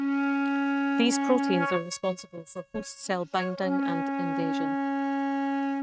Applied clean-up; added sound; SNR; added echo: neural mask model RNNoise.